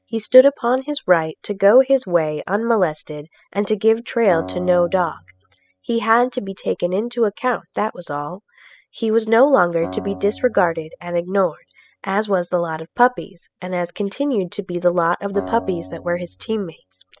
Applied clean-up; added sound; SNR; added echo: classical method spectral subtraction.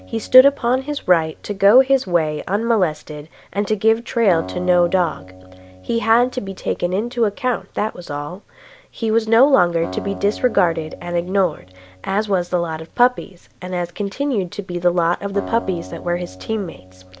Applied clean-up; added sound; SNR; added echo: none; Acoustic guitar; 18 dB; none.